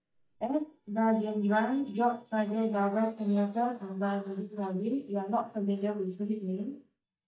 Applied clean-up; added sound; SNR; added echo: neural mask model DeepFilterNet 3.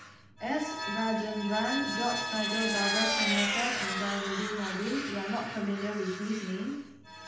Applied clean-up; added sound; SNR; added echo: none; Vehicle; 1 dB; reverberation time 0.8 s.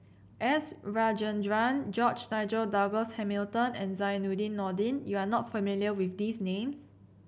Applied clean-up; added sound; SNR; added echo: none; none; none; none.